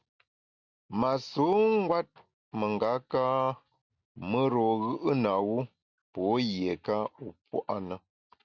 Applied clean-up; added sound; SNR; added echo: none; none; none; none.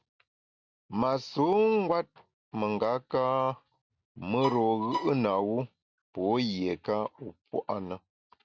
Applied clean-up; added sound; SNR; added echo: none; Bowed string instrument; 7 dB; none.